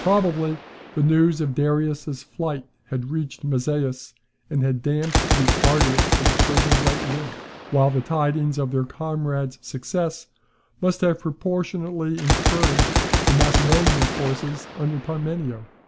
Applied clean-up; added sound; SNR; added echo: none; Gunshot, gunfire; 1 dB; none.